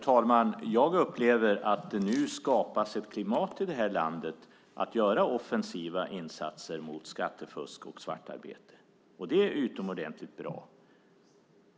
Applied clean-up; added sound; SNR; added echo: none; none; none; none.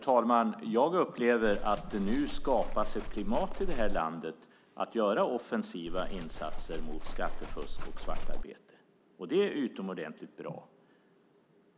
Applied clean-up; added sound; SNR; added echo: none; Livestock, farm animals, working animals; -1 dB; none.